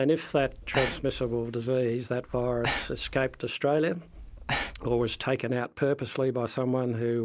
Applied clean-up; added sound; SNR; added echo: none; Breathing; 8 dB; none.